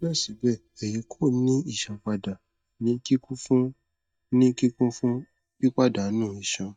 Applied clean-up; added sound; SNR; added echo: neural mask model DeepFilterNet 3.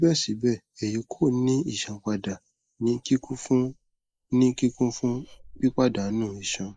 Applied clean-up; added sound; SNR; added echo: neural mask model Resemble Enhance denoiser.